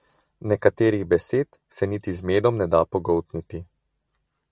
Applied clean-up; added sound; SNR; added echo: none; none; none; none.